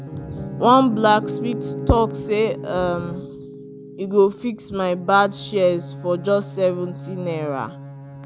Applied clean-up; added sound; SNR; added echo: none; Bowed string instrument + Piano; 11 dB; none.